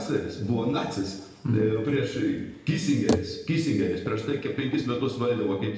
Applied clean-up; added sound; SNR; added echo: none; Bicycle; 12 dB; reverberation time 1.0 s.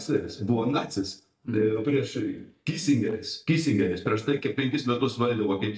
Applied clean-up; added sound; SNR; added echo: neural mask model DeepFilterNet 3.